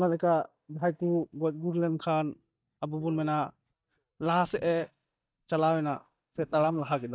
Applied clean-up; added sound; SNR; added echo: neural mask model DeepFilterNet 3.